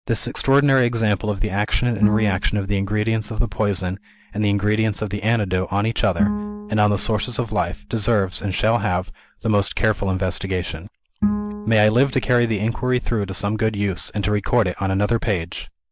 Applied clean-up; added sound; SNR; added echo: neural mask model DeepFilterNet 3.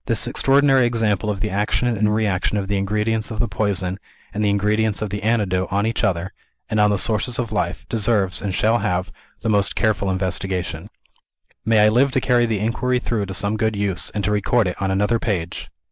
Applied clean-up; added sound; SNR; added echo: neural mask model Resemble Enhance denoiser.